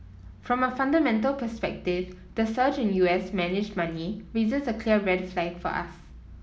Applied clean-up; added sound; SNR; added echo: none; none; none; none.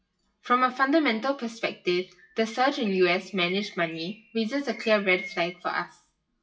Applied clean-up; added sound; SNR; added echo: classical method WPE with log-MMSE.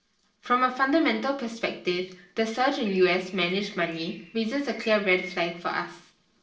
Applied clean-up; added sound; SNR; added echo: neural separator model SepFormer DNS4.